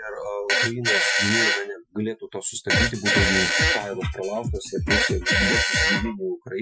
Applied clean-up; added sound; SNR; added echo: classical method Wiener filter.